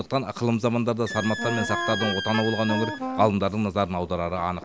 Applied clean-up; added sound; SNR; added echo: none; Wind instrument, woodwind instrument + Squeak; 7 dB; none.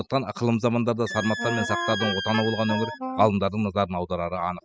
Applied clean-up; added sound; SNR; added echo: classical method spectral subtraction.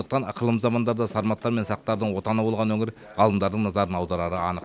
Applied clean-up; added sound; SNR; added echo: none; none; none; none.